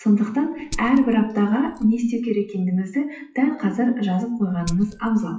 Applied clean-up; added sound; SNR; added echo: classical method WPE with log-MMSE.